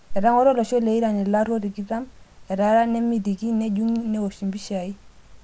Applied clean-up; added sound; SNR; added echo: none; none; none; none.